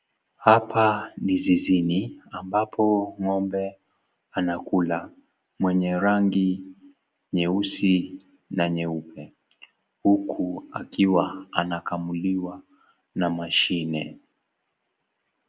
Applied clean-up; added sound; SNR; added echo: none; none; none; none.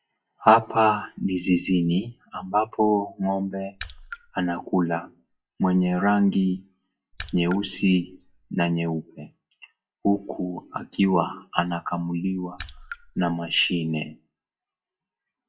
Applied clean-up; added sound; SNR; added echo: classical method WPE with log-MMSE.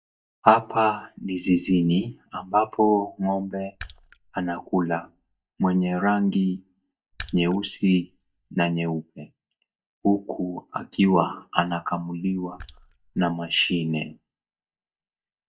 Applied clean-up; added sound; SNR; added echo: neural mask model DeepFilterNet 3.